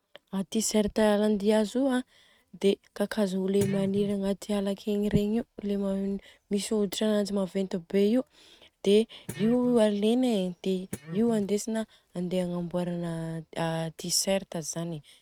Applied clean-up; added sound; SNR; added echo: neural mask model RNNoise.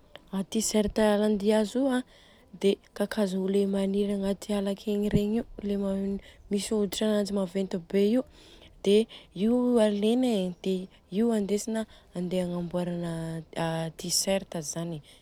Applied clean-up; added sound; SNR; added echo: none; none; none; none.